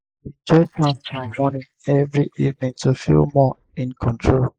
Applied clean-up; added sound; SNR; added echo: neural mask model Resemble Enhance denoiser.